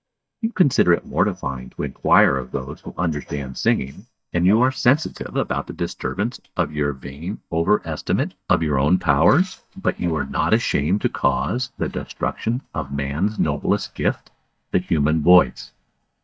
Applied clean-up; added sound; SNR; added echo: neural mask model DeepFilterNet 3.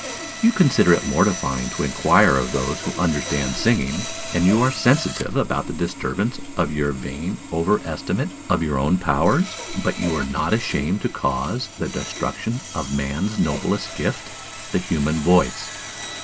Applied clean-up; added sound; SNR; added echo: none; Sawing; 11 dB; none.